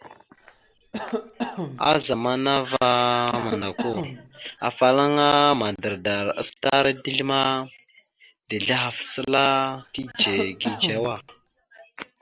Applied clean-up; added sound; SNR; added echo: none; Cough; 10 dB; none.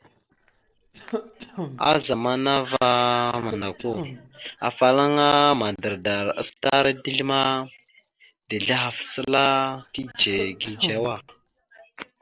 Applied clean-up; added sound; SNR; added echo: neural separator model SepFormer DNS4.